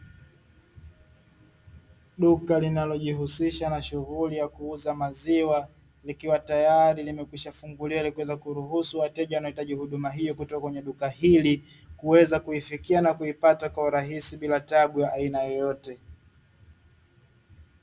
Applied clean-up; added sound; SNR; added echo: none; none; none; none.